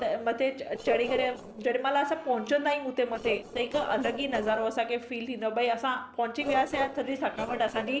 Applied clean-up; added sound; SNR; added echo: neural separator model SepFormer DNS4.